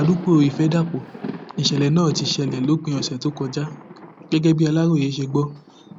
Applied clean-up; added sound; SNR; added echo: none; Thunder; 13 dB; none.